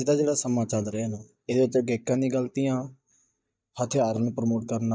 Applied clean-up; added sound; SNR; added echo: neural mask model DeepFilterNet 3.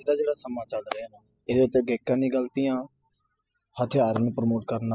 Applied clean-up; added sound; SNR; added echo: classical method spectral subtraction.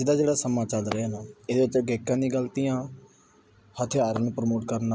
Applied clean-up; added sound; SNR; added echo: none; none; none; none.